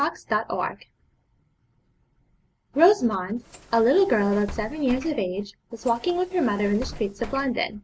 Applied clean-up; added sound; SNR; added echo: none; Bus; 15 dB; none.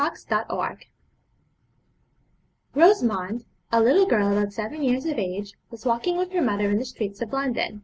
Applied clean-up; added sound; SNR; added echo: none; none; none; none.